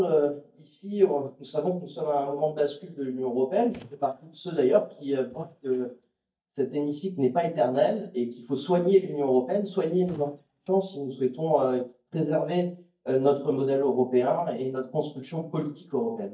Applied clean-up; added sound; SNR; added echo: neural mask model DeepFilterNet 3.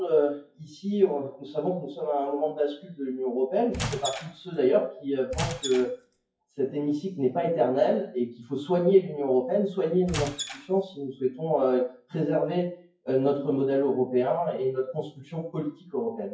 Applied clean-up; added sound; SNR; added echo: classical method WPE with log-MMSE.